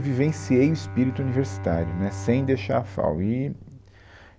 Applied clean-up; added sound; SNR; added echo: none; Bowed string instrument; 11 dB; none.